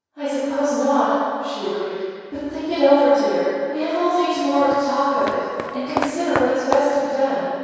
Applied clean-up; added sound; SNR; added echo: none; Walk, footsteps; 9 dB; reverberation time 2.2 s.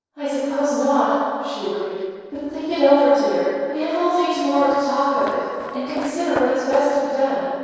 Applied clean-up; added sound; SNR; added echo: neural separator model SepFormer DNS4.